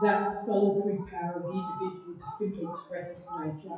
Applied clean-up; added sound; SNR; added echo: classical method WPE with log-MMSE.